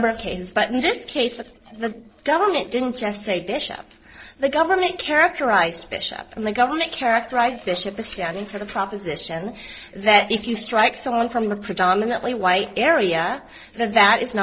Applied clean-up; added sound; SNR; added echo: neural separator model SepFormer DNS4.